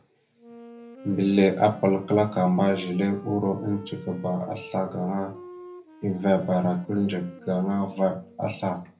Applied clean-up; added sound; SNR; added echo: none; Wind instrument, woodwind instrument; 19 dB; reverberation time 0.3 s.